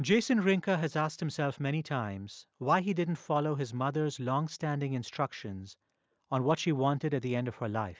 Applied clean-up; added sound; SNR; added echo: none; none; none; none.